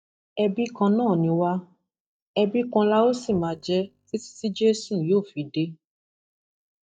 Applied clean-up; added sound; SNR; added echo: neural mask model DeepFilterNet 3.